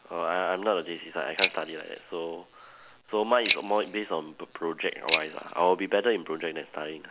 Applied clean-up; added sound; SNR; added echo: none; Bicycle bell; 5 dB; none.